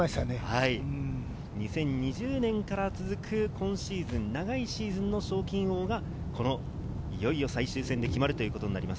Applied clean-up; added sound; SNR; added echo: none; Thump, thud; 17 dB; none.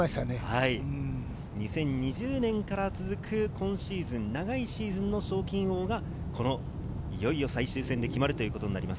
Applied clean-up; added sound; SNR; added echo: none; none; none; none.